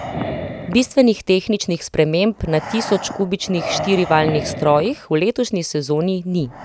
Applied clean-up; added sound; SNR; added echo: none; Breathing; 11 dB; none.